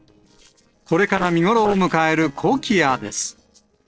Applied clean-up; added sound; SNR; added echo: neural separator model SepFormer DNS4.